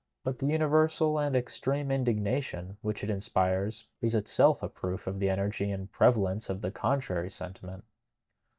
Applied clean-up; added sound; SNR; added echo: neural mask model DeepFilterNet 3.